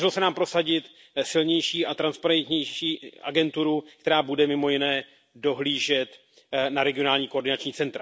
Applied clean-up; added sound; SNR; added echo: none; none; none; none.